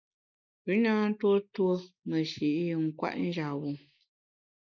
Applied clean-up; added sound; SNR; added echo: neural mask model Resemble Enhance denoiser.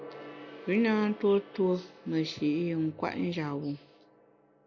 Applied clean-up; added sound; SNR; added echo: none; Gong; 19 dB; none.